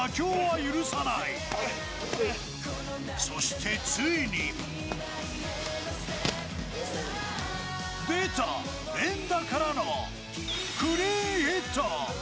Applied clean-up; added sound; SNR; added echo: none; none; none; none.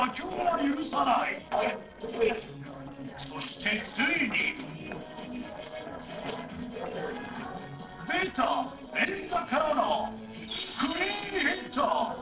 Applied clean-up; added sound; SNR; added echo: neural separator model SepFormer DNS4.